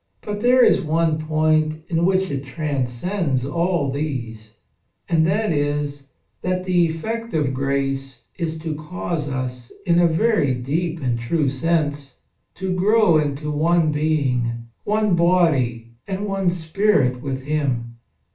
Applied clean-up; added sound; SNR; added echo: none; none; none; reverberation time 0.3 s.